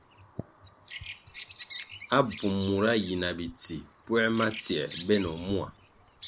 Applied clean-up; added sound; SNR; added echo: none; Bird vocalization, bird call, bird song; 15 dB; none.